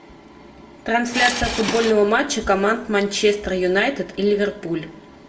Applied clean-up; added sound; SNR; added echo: none; Subway, metro, underground / Engine; 5 dB; reverberation time 0.7 s.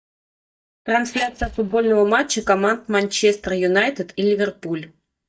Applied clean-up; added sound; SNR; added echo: neural mask model DeepFilterNet 3.